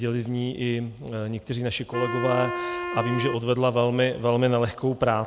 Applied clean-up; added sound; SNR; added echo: none; Wind instrument, woodwind instrument; 7 dB; none.